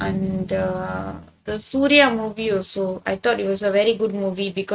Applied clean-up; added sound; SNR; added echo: neural mask model RNNoise.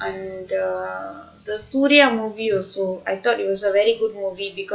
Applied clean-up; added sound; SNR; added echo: classical method log-MMSE.